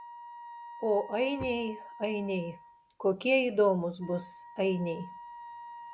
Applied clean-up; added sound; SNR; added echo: none; Wind instrument, woodwind instrument; 16 dB; none.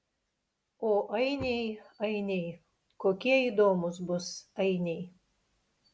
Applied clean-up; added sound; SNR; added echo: none; none; none; none.